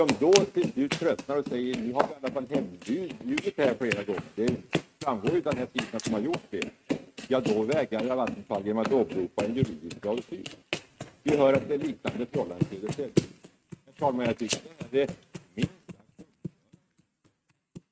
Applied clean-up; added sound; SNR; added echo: neural mask model RNNoise.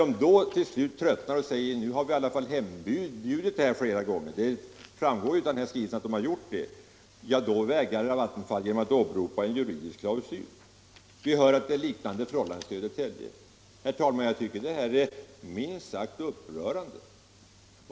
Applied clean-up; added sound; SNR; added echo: none; none; none; none.